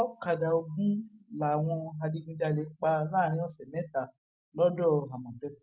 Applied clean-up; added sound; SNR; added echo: none; none; none; none.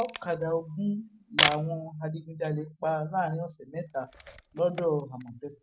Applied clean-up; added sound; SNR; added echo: none; Camera; 5 dB; none.